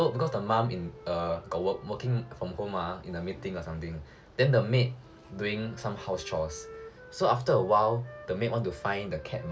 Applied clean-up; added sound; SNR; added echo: none; Wind instrument, woodwind instrument; 19 dB; none.